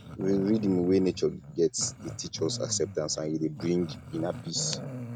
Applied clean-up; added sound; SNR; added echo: none; Growling; 11 dB; none.